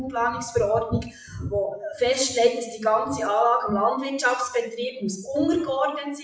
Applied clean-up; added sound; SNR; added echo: classical method WPE with log-MMSE.